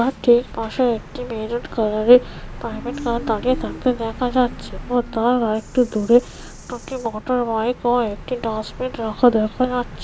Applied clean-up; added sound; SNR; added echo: none; Bird vocalization, bird call, bird song; 15 dB; none.